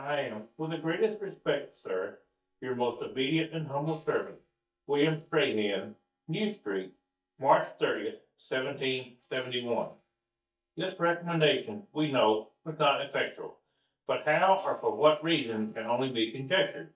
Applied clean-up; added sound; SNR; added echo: neural mask model DeepFilterNet 3.